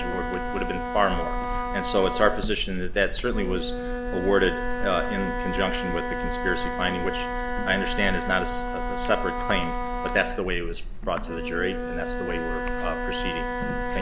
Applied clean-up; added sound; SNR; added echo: none; Wind instrument, woodwind instrument; 5 dB; none.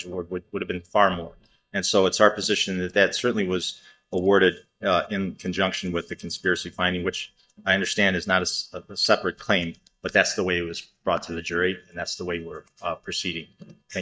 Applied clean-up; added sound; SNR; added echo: neural mask model DeepFilterNet 3.